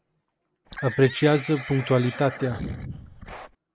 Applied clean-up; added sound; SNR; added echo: none; Livestock, farm animals, working animals; 13 dB; none.